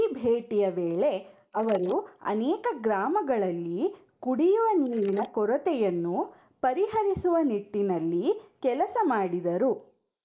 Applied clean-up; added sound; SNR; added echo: neural mask model Resemble Enhance denoiser.